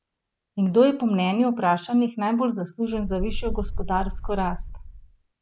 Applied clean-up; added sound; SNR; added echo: none; Wind; 5 dB; none.